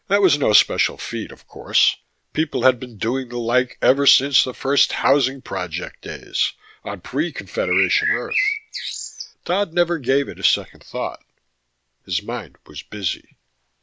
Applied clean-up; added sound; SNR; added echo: none; Bird; 2 dB; none.